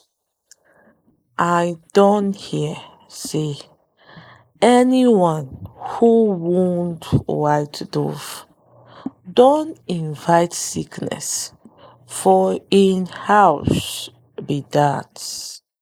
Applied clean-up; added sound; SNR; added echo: neural mask model Resemble Enhance denoiser.